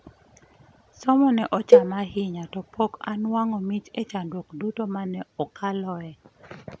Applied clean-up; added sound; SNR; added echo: none; Cowbell; -5 dB; none.